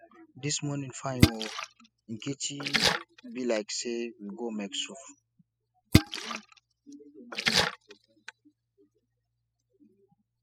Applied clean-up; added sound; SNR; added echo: classical method spectral subtraction.